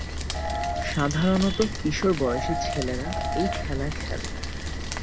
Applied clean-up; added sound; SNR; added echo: none; Rain + Piano; 1 dB; none.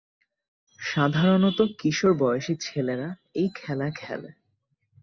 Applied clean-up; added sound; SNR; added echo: none; none; none; none.